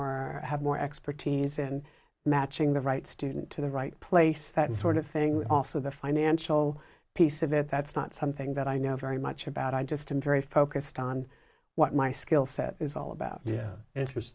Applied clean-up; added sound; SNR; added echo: none; none; none; none.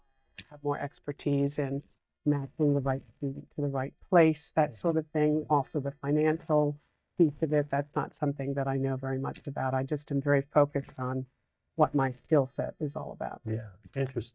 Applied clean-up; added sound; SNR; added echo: neural mask model DeepFilterNet 3.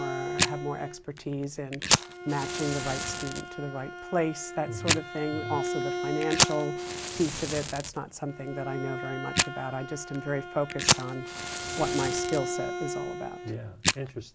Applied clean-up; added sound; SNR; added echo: none; Fire + Bowed string instrument; -2 dB; none.